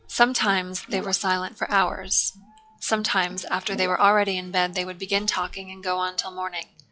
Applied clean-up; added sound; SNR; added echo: classical method log-MMSE.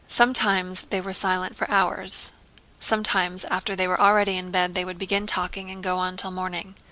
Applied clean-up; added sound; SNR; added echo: none; none; none; none.